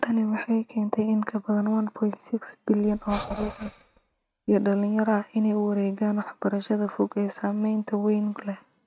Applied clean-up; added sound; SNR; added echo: neural mask model RNNoise.